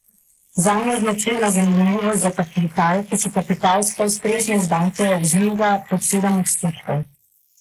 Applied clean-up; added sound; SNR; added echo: neural mask model Resemble Enhance denoiser.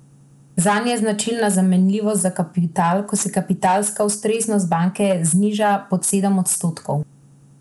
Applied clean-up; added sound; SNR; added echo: none; none; none; none.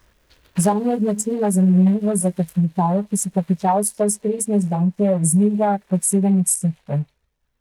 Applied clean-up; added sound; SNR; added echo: neural mask model DeepFilterNet 3.